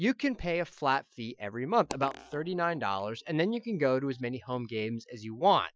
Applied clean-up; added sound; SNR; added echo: classical method Wiener filter.